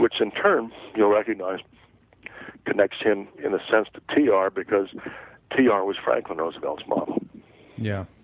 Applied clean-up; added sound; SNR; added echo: none; none; none; none.